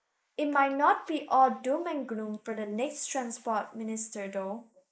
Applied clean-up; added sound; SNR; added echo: neural mask model Resemble Enhance denoiser.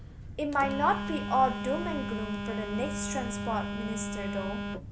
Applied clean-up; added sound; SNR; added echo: none; Telephone; 3 dB; none.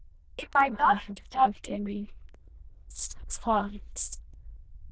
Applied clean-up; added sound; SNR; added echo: neural diffusion model UNIVERSE++.